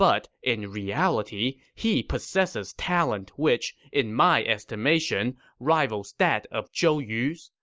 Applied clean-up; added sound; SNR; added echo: none; none; none; none.